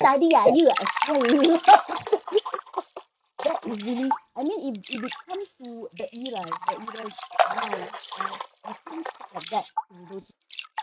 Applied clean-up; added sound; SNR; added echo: neural mask model RNNoise.